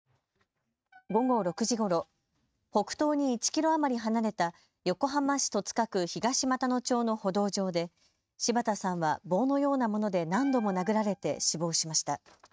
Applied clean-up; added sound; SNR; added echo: neural mask model RNNoise.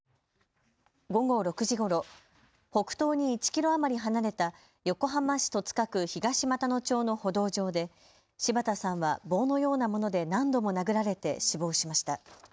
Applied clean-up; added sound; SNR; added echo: none; none; none; none.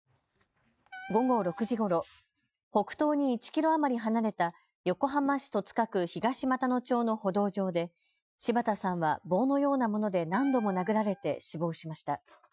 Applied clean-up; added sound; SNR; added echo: classical method Wiener filter.